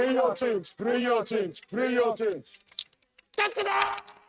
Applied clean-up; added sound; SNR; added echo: neural mask model RNNoise.